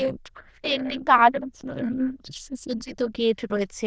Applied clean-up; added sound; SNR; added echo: neural diffusion model UNIVERSE++.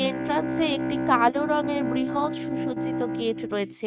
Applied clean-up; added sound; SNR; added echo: neural mask model RNNoise.